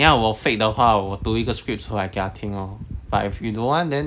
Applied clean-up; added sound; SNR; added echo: none; none; none; none.